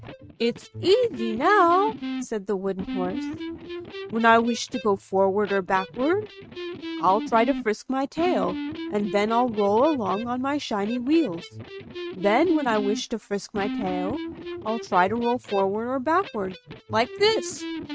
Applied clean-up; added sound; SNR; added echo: neural mask model RNNoise.